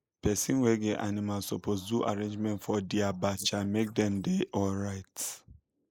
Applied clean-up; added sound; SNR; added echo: neural mask model Resemble Enhance denoiser.